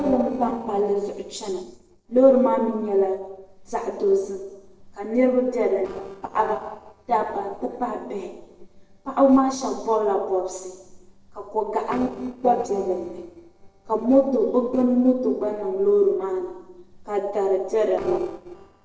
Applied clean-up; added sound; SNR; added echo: neural separator model SepFormer DNS4.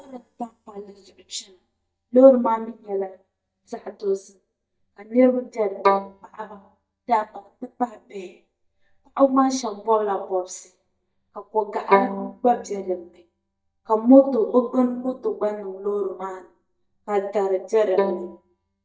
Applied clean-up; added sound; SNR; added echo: neural mask model DeepFilterNet 3.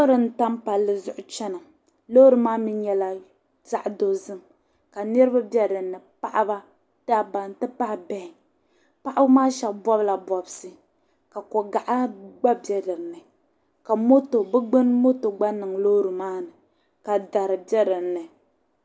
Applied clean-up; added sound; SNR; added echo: none; none; none; none.